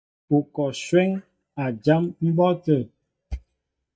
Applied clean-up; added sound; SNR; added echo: neural mask model DeepFilterNet 3.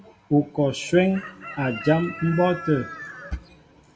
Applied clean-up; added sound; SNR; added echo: none; Chicken, rooster; 13 dB; reverberation time 0.9 s.